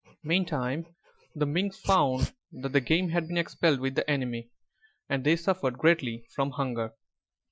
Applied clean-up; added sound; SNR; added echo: classical method Wiener filter.